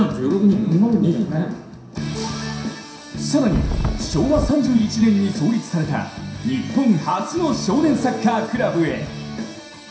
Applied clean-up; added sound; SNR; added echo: none; Wind; 3 dB; reverberation time 0.7 s.